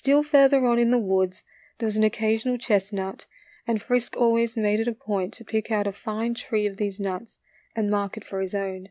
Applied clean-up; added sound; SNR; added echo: none; none; none; none.